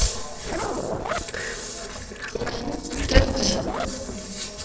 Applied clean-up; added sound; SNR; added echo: neural separator model SepFormer DNS4.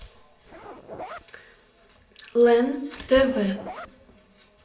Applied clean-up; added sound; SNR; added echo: none; Zipper (clothing); 16 dB; reverberation time 0.6 s.